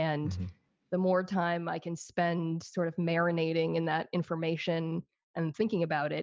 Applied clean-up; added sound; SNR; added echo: none; none; none; none.